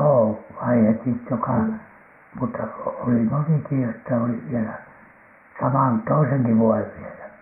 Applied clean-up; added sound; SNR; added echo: neural mask model Resemble Enhance denoiser.